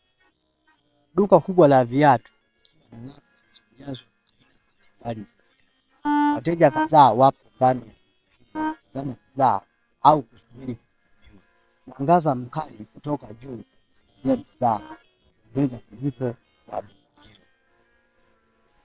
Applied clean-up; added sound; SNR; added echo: neural separator model SepFormer WHAM!.